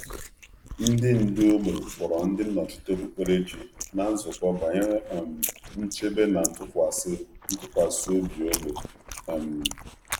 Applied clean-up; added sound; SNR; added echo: neural mask model Resemble Enhance denoiser.